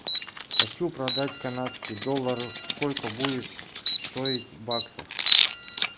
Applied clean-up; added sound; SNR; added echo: none; Alarm + Hands; -3 dB; none.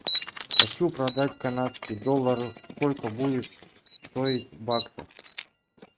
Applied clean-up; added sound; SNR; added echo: neural mask model RNNoise.